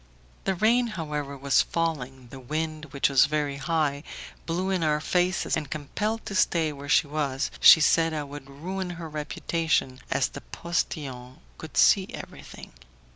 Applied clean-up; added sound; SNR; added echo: none; none; none; none.